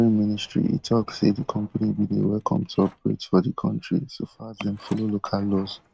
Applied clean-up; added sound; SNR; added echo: neural mask model RNNoise.